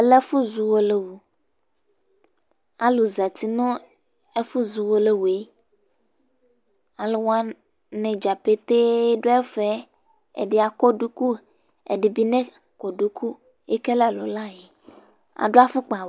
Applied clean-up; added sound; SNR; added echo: none; none; none; none.